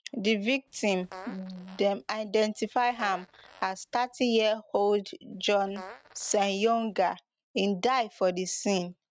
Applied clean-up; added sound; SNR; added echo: neural mask model RNNoise.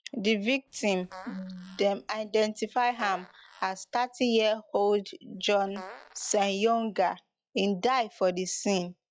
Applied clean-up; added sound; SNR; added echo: classical method log-MMSE.